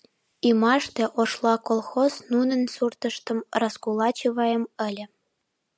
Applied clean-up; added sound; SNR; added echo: none; none; none; none.